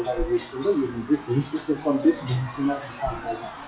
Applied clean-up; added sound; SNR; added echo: classical method WPE with log-MMSE.